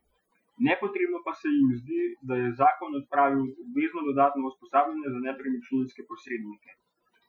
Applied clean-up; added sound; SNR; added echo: classical method Wiener filter.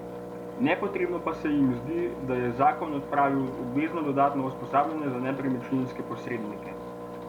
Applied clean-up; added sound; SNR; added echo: none; Engine; 9 dB; none.